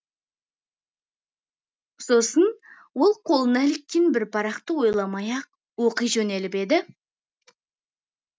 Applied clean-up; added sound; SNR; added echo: none; none; none; none.